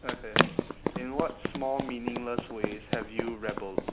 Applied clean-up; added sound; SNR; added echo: none; Run; -4 dB; none.